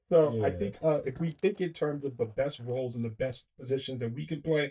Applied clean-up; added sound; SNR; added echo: neural mask model DeepFilterNet 3.